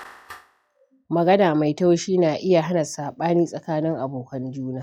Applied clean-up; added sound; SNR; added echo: classical method log-MMSE.